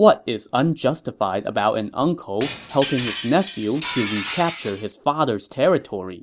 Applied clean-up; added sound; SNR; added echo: none; Glass; 9 dB; none.